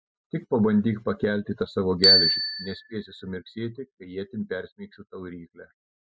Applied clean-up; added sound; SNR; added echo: classical method spectral subtraction.